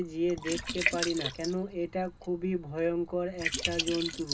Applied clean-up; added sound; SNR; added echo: none; Liquid; 4 dB; reverberation time 0.2 s.